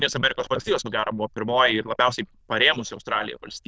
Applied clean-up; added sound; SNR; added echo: neural diffusion model UNIVERSE++.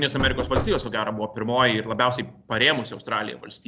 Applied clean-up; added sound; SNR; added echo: none; Knock / Wood; 4 dB; none.